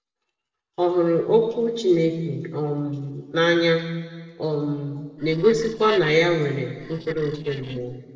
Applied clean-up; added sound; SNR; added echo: neural separator model SepFormer DNS4.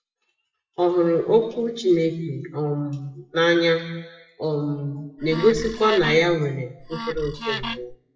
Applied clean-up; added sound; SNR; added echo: classical method WPE with log-MMSE.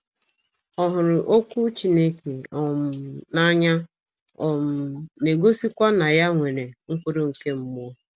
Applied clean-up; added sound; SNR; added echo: none; none; none; none.